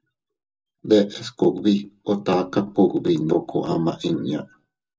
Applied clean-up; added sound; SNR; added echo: none; none; none; reverberation time 0.2 s.